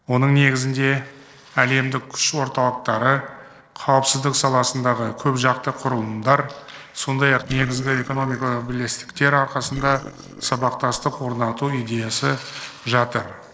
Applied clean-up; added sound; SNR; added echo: neural separator model SepFormer DNS4.